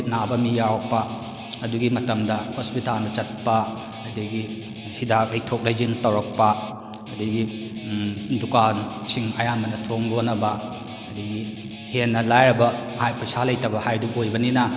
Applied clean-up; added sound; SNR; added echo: none; Guitar; 14 dB; none.